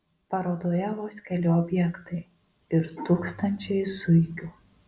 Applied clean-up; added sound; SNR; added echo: none; none; none; none.